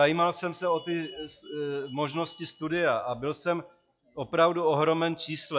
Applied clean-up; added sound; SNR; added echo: classical method log-MMSE.